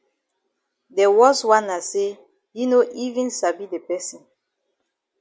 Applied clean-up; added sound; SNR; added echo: none; none; none; none.